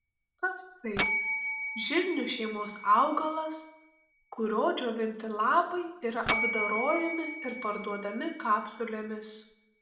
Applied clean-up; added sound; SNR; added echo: none; Bell; 2 dB; reverberation time 0.7 s.